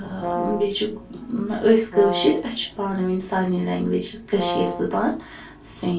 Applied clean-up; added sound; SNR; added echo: none; Brass instrument; 7 dB; reverberation time 0.2 s.